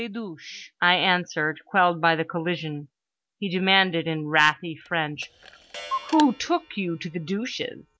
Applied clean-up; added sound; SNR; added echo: none; Clock; 11 dB; none.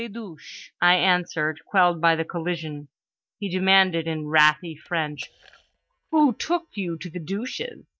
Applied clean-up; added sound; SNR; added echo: neural mask model DeepFilterNet 3.